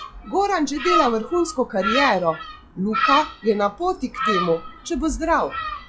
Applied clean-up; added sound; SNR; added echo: classical method log-MMSE.